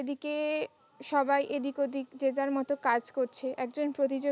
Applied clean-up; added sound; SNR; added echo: none; none; none; none.